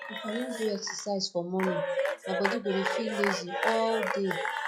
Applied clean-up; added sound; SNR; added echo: classical method log-MMSE.